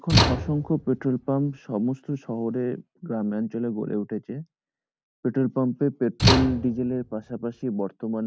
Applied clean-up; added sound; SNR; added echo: none; Slam / Tools; -2 dB; none.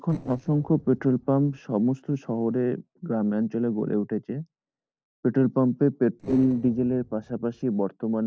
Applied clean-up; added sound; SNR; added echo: neural separator model SepFormer DNS4.